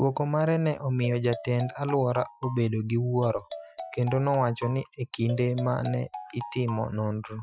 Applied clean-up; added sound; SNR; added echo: classical method Wiener filter.